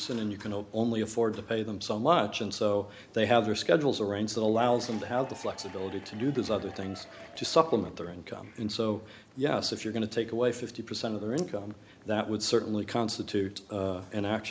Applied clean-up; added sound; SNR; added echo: none; Applause / Crowd / Cheering; 19 dB; none.